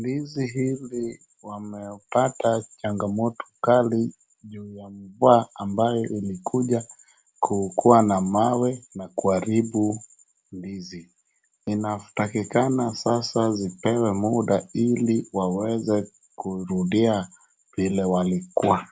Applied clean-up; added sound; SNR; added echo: none; none; none; none.